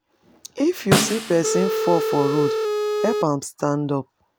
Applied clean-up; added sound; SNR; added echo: none; Snare drum + Telephone; -1 dB; none.